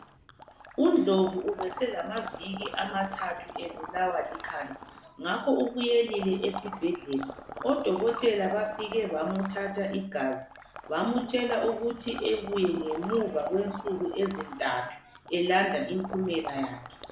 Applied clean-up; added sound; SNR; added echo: none; Water / Liquid; 12 dB; none.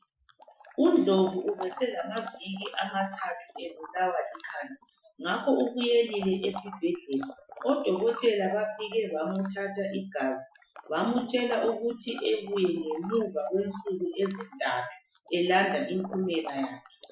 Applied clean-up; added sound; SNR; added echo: classical method Wiener filter.